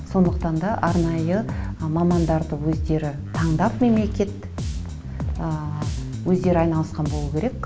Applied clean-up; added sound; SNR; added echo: none; Bass guitar; 6 dB; none.